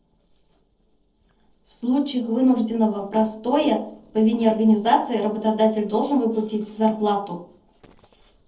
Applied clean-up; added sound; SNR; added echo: neural separator model SepFormer DNS4.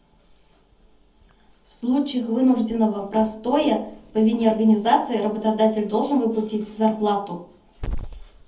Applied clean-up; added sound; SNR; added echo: none; Growling / Hiss; 17 dB; reverberation time 0.6 s.